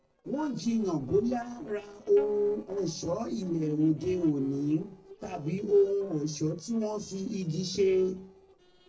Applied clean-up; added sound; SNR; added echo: neural separator model SepFormer DNS4.